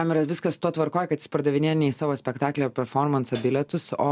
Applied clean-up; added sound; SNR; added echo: none; Hi-hat; 14 dB; none.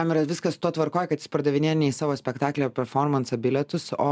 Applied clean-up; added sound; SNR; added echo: none; none; none; none.